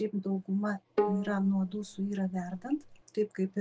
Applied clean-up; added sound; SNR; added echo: none; Bowed string instrument; 5 dB; none.